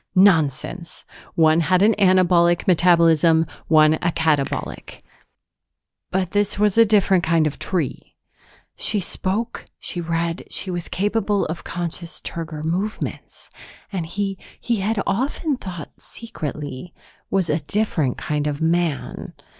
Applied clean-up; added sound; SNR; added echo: none; Crack / Crackle; 19 dB; none.